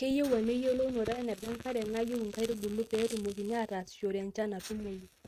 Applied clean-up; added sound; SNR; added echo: neural mask model RNNoise.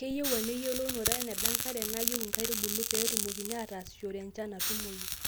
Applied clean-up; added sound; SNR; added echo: none; Crackle; -2 dB; none.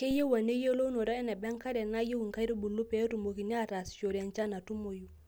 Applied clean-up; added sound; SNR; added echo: none; none; none; none.